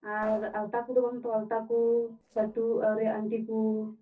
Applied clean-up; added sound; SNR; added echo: neural separator model SepFormer DNS4.